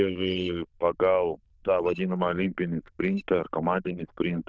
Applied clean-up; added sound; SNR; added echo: neural diffusion model UNIVERSE++.